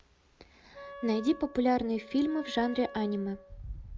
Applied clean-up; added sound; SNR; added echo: none; Wind instrument, woodwind instrument; 16 dB; none.